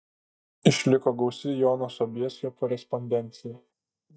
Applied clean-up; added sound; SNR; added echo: neural mask model DeepFilterNet 3.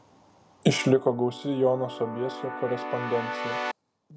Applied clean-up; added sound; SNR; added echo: none; Keyboard (musical); 8 dB; none.